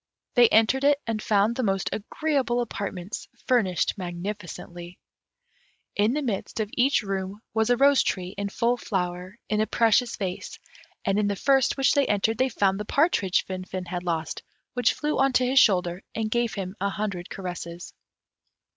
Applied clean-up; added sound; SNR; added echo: none; none; none; none.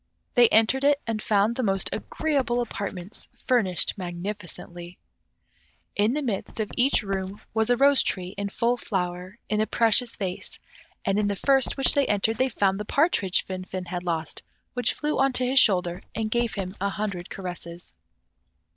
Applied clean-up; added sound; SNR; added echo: none; Run; 20 dB; none.